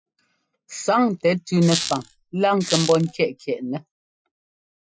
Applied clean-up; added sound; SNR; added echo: classical method Wiener filter.